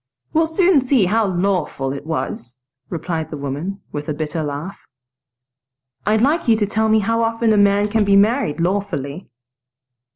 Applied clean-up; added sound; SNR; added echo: neural separator model SepFormer DNS4.